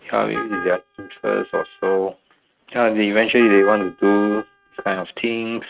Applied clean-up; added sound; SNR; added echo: neural mask model RNNoise.